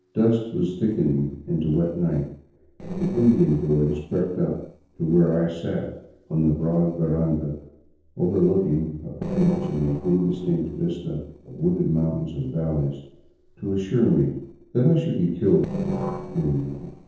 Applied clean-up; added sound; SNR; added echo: neural separator model SepFormer DNS4.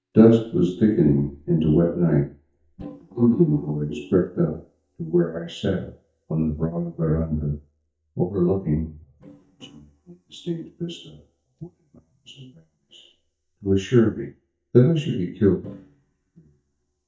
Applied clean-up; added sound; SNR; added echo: neural mask model DeepFilterNet 3.